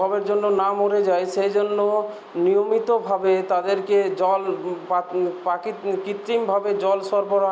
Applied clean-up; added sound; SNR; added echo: none; none; none; none.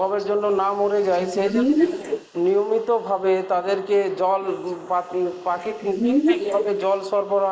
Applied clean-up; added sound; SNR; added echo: neural mask model Resemble Enhance denoiser.